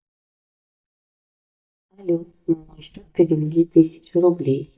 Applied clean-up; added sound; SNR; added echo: neural mask model DeepFilterNet 3.